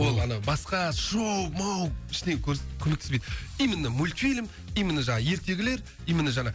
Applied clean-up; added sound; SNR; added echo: none; none; none; none.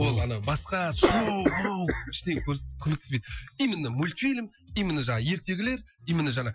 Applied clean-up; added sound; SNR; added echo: classical method Wiener filter.